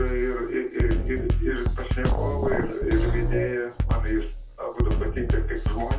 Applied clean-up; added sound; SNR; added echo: none; Drum kit; -4 dB; reverberation time 0.2 s.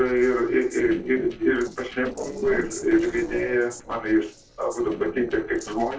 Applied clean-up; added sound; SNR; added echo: neural separator model SepFormer DNS4.